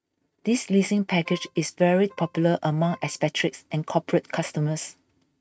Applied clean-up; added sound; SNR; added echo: neural mask model RNNoise.